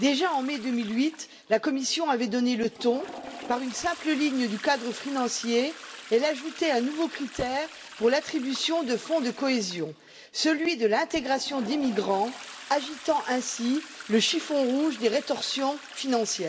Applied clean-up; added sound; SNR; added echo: none; Toilet flush; 17 dB; reverberation time 0.2 s.